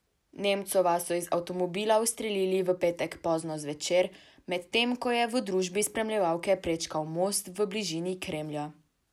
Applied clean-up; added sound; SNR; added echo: none; none; none; none.